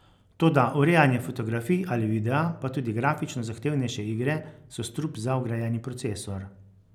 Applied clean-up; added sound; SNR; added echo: none; none; none; none.